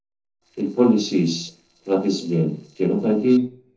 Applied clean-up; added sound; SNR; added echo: neural separator model SepFormer DNS4.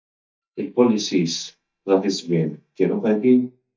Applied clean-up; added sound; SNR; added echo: neural mask model DeepFilterNet 3.